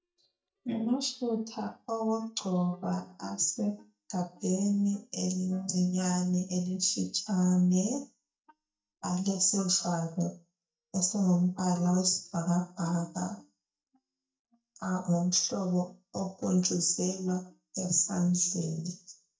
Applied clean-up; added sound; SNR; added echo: neural mask model DeepFilterNet 3.